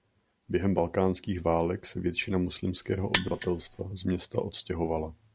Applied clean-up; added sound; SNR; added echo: none; Mechanisms; -4 dB; none.